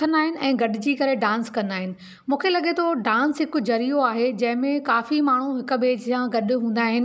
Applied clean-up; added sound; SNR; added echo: none; none; none; none.